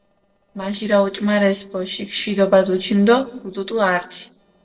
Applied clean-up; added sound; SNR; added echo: neural separator model SepFormer DNS4.